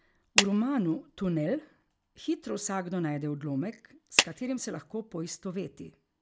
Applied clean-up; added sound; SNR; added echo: none; Clapping; -1 dB; none.